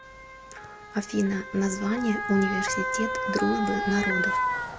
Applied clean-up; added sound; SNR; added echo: none; Motor vehicle (road) / Siren; 2 dB; none.